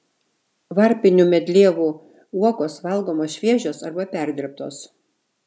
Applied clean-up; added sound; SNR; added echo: none; none; none; none.